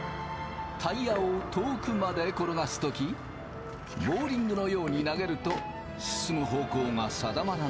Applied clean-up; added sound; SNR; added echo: none; Wind instrument, woodwind instrument; 16 dB; none.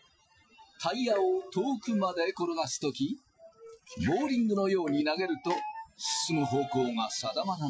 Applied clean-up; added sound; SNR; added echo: classical method Wiener filter.